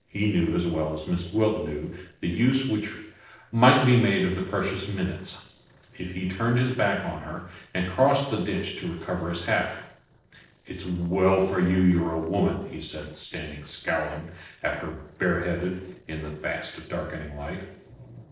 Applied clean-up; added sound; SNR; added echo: neural separator model SepFormer DNS4.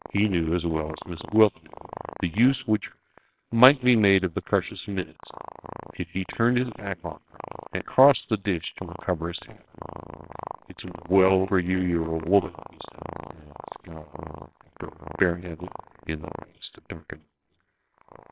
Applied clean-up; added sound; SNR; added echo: neural separator model SepFormer WHAMR!.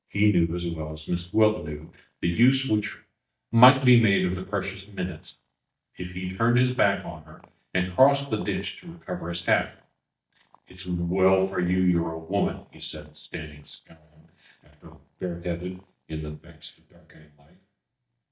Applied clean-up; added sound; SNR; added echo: neural mask model DeepFilterNet 3.